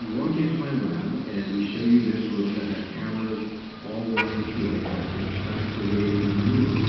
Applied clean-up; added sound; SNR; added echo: none; Motor vehicle (road); 6 dB; reverberation time 1.2 s.